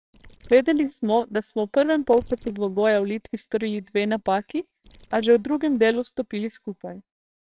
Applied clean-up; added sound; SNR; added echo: neural separator model SepFormer WHAMR!.